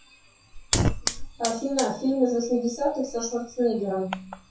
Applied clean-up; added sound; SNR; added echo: classical method WPE with log-MMSE.